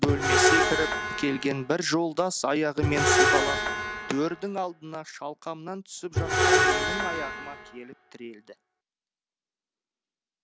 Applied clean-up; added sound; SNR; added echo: none; Screech; -4 dB; none.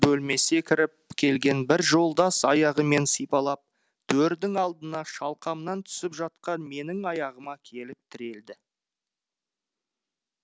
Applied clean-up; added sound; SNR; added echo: none; none; none; none.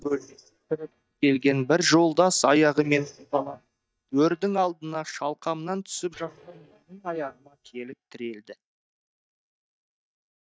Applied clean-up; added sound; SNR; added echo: neural mask model DeepFilterNet 3.